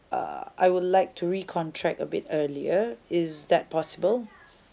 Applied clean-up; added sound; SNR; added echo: none; none; none; none.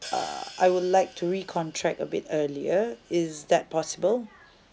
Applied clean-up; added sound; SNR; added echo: none; Hi-hat; 19 dB; none.